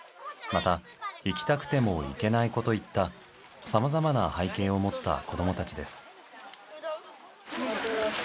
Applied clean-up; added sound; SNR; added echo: none; none; none; none.